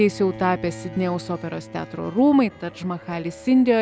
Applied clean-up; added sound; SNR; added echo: none; Bowed string instrument; 18 dB; none.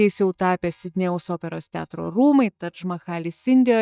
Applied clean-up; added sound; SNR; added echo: neural mask model DeepFilterNet 3.